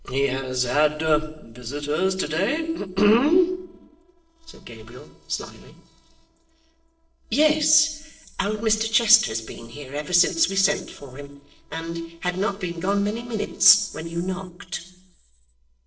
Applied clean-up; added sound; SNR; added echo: neural separator model SepFormer DNS4.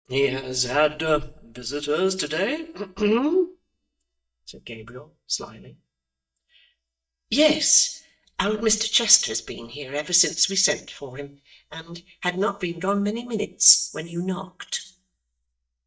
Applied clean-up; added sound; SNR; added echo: neural mask model DeepFilterNet 3.